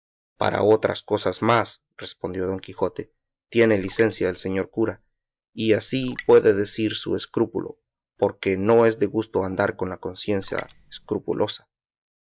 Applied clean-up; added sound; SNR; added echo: none; Raindrop; 18 dB; none.